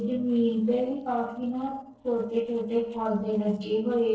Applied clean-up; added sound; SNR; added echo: neural separator model SepFormer DNS4.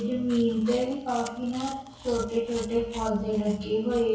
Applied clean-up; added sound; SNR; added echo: none; Chewing, mastication; 20 dB; reverberation time 0.6 s.